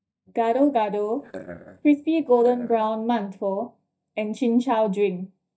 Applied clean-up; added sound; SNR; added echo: neural mask model DeepFilterNet 3.